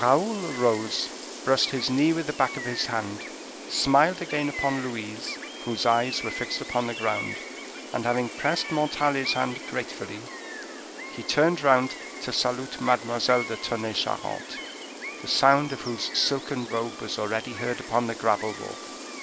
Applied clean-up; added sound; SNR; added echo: none; Gull, seagull; 10 dB; none.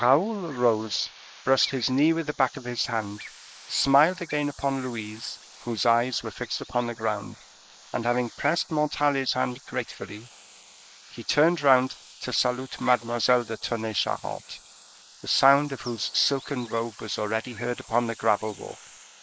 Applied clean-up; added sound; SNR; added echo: neural mask model Resemble Enhance denoiser.